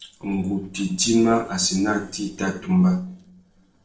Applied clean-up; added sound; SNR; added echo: neural separator model SepFormer DNS4.